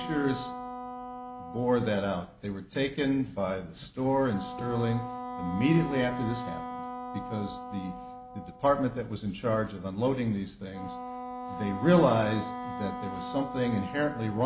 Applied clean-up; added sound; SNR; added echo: none; Wind instrument, woodwind instrument; 10 dB; none.